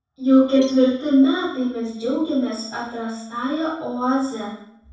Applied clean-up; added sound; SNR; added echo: neural separator model SepFormer DNS4.